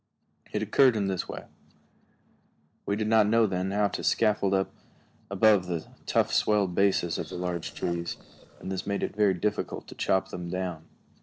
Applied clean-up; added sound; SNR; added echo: neural separator model SepFormer DNS4.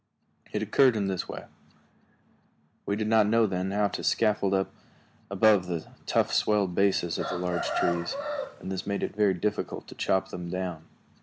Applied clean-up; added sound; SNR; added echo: none; Chicken, rooster; 5 dB; none.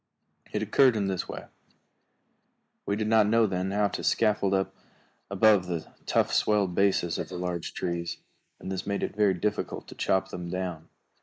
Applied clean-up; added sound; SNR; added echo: neural mask model Resemble Enhance denoiser.